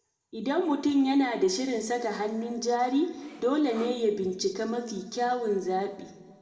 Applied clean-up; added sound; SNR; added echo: none; Sawing; 18 dB; reverberation time 1.4 s.